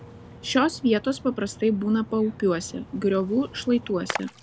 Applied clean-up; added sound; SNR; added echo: none; Splash, splatter; 15 dB; none.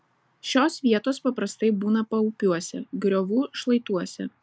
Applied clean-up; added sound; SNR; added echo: none; none; none; none.